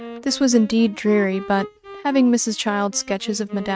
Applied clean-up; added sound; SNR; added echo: neural mask model RNNoise.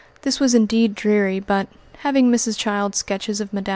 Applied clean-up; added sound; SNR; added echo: none; none; none; none.